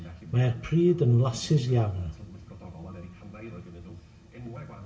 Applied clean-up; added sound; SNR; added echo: none; none; none; reverberation time 0.3 s.